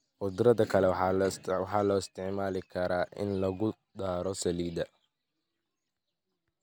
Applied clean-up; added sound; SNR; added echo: none; none; none; none.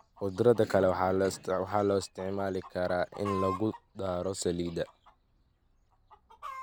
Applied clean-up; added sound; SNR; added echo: none; Chicken, rooster; 15 dB; none.